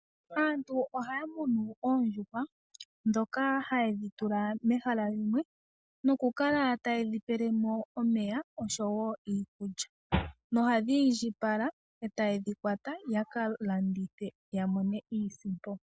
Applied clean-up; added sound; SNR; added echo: none; none; none; none.